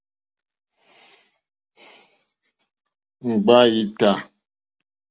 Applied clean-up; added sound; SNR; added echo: none; none; none; none.